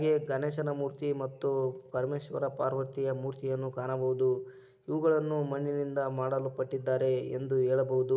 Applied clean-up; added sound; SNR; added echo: none; none; none; none.